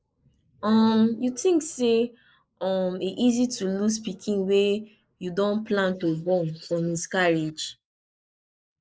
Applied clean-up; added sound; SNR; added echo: neural mask model Resemble Enhance denoiser.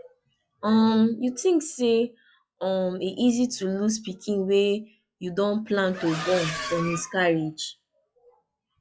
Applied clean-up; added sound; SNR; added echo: classical method log-MMSE.